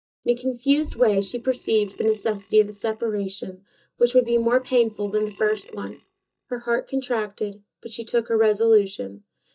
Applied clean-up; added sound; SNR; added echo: neural mask model DeepFilterNet 3.